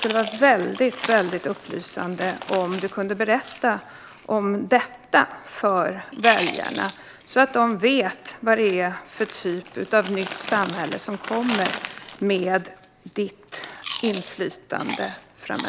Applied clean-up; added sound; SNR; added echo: none; Chewing, mastication; 12 dB; none.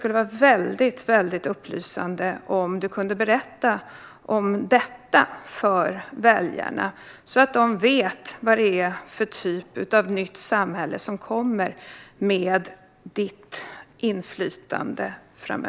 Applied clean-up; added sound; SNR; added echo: none; none; none; none.